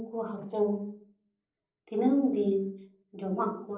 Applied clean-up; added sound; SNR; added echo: neural separator model SepFormer DNS4.